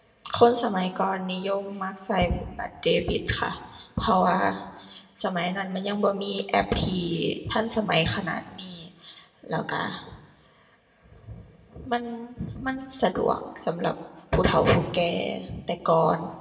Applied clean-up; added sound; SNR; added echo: none; none; none; reverberation time 0.7 s.